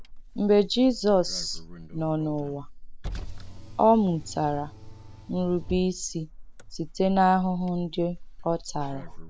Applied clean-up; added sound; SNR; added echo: none; Car; 11 dB; none.